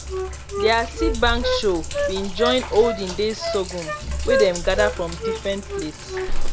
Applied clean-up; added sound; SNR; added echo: none; Wind instrument, woodwind instrument + Sink (filling or washing); 1 dB; none.